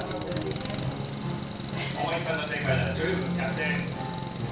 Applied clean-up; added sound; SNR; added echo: none; Engine; 7 dB; reverberation time 0.3 s.